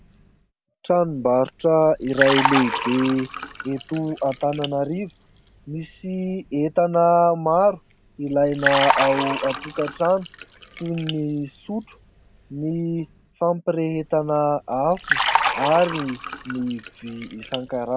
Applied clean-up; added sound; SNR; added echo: none; Liquid; 6 dB; none.